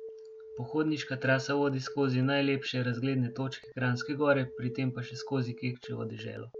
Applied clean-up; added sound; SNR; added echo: none; Telephone; 15 dB; none.